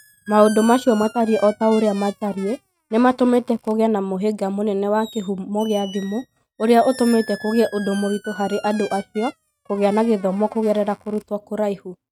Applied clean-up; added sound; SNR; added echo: neural mask model RNNoise.